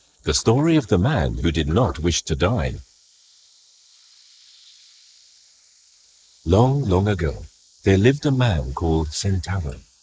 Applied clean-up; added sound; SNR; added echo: neural mask model Resemble Enhance denoiser.